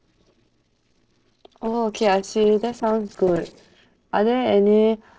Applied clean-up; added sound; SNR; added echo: neural separator model SepFormer DNS4.